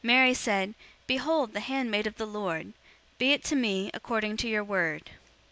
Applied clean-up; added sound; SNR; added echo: none; none; none; none.